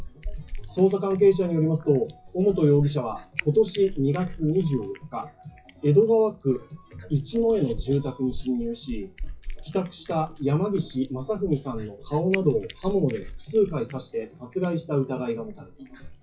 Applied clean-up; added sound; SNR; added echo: classical method WPE with log-MMSE.